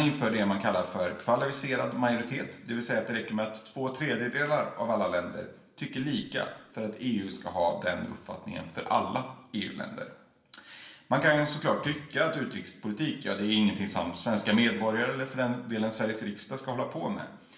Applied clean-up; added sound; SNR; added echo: none; none; none; reverberation time 0.8 s.